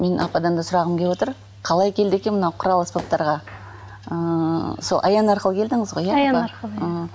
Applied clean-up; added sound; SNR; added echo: none; Fireworks; 18 dB; none.